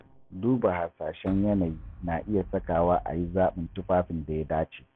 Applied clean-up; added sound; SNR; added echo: none; Boom; 16 dB; none.